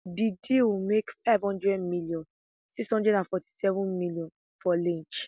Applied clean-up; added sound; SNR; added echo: none; none; none; none.